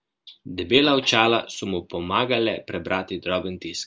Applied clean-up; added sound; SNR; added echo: none; none; none; none.